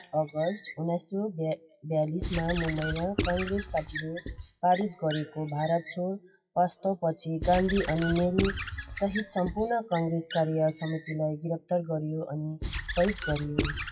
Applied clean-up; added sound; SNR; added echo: classical method WPE with log-MMSE.